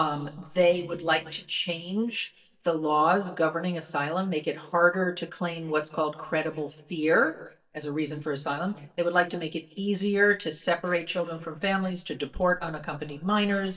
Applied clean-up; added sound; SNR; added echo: neural mask model DeepFilterNet 3.